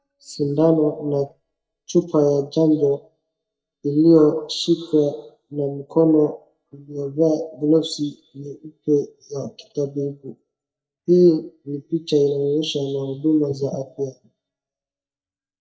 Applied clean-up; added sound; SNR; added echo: neural mask model DeepFilterNet 3.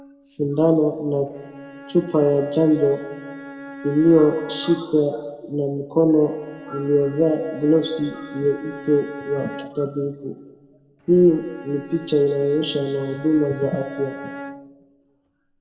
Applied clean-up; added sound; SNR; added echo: none; Bowed string instrument; 17 dB; reverberation time 1.1 s.